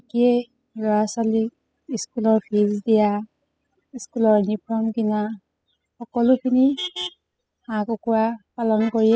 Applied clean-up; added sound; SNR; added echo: classical method spectral subtraction.